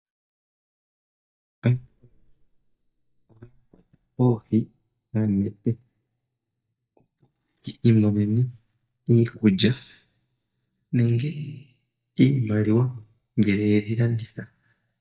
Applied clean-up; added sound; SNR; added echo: neural mask model DeepFilterNet 3.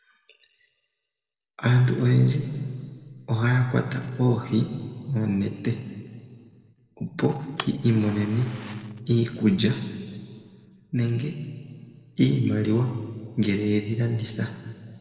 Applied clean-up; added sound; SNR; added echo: none; Fire; 18 dB; reverberation time 2.0 s.